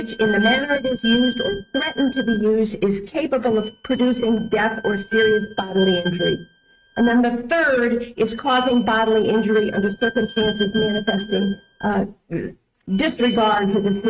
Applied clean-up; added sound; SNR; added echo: neural mask model RNNoise.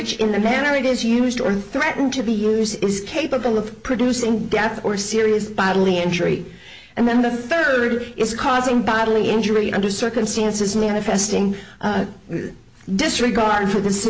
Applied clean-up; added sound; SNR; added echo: none; none; none; none.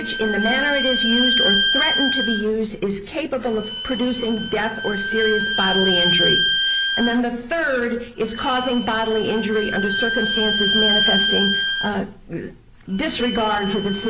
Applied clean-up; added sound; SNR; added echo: none; Bowed string instrument; 0 dB; none.